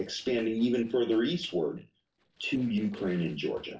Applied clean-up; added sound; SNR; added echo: neural separator model SepFormer DNS4.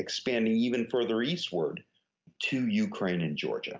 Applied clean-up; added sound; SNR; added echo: none; none; none; none.